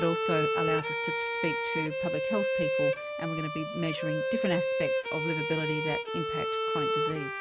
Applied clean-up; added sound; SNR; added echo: none; Bowed string instrument; -4 dB; none.